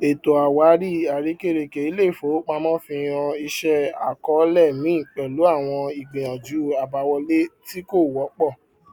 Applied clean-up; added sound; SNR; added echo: none; none; none; none.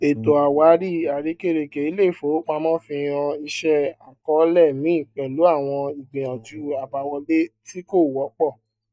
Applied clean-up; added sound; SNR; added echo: neural mask model DeepFilterNet 3.